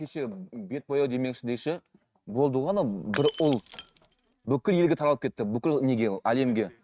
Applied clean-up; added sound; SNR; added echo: neural mask model RNNoise.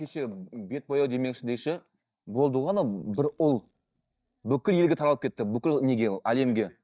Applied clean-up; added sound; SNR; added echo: neural mask model DeepFilterNet 3.